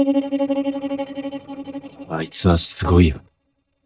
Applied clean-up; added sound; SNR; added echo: neural mask model DeepFilterNet 3.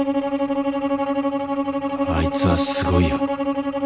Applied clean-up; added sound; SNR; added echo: none; Bowed string instrument; -5 dB; none.